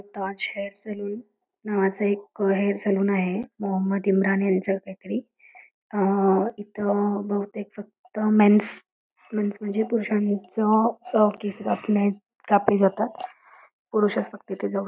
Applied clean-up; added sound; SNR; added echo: none; none; none; none.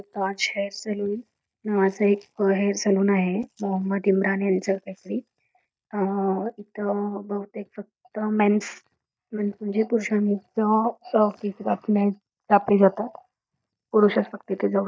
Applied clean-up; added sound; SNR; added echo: neural mask model DeepFilterNet 3.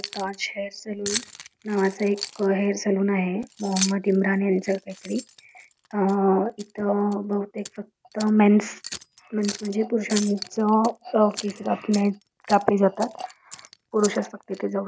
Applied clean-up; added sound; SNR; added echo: none; Keys jangling; 15 dB; none.